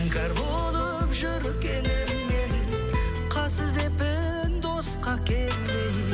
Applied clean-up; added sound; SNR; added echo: none; none; none; none.